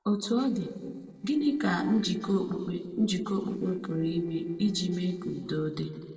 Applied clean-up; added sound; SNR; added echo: neural separator model SepFormer DNS4.